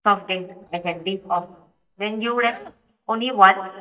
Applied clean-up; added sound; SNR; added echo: neural mask model DeepFilterNet 3.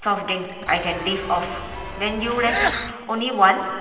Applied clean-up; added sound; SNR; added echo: none; Sneeze / Church bell; 5 dB; reverberation time 2.9 s.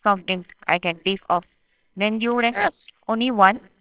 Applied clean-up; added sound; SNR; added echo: neural separator model SepFormer WHAMR!.